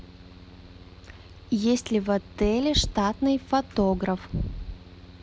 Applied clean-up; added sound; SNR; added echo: none; Mechanical fan; 19 dB; none.